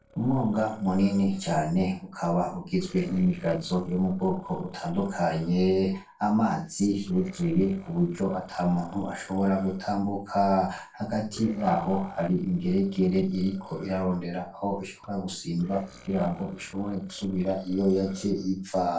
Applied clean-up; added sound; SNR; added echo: neural separator model SepFormer DNS4.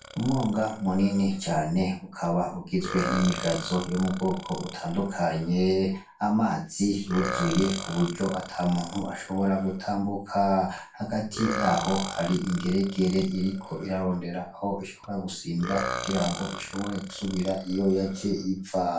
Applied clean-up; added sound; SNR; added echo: none; Burping, eructation; 11 dB; reverberation time 0.3 s.